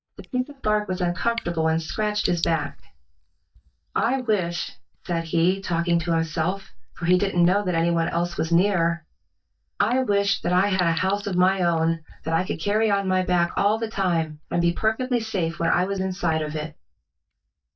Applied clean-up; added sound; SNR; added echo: neural mask model DeepFilterNet 3.